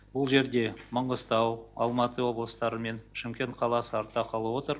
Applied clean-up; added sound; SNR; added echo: none; none; none; none.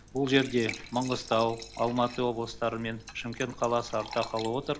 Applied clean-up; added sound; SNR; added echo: none; Fill (with liquid) / Trickle, dribble / Glass; 14 dB; none.